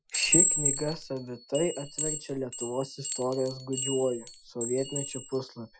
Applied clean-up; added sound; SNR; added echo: classical method Wiener filter.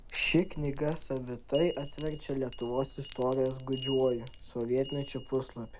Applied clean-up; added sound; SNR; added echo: none; Chime; -2 dB; none.